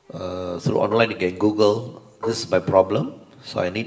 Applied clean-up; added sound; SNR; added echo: none; Marimba, xylophone; 14 dB; reverberation time 0.7 s.